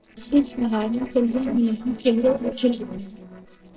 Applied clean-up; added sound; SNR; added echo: neural separator model SepFormer DNS4.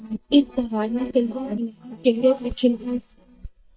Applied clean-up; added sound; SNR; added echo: neural mask model DeepFilterNet 3.